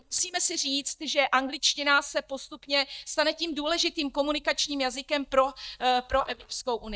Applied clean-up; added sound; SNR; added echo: neural mask model DeepFilterNet 3.